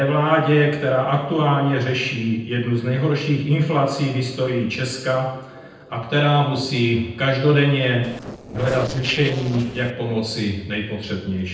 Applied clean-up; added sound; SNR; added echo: neural separator model SepFormer DNS4.